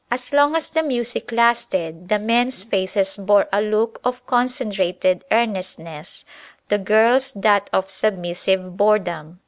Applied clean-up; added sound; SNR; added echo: none; none; none; none.